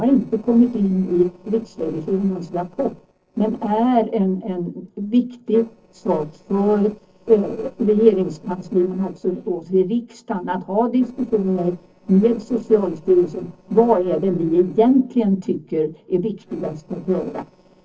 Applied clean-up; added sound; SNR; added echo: neural separator model SepFormer DNS4.